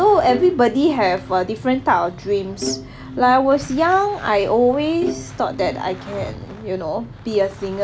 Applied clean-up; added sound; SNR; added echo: none; Bowed string instrument; 15 dB; none.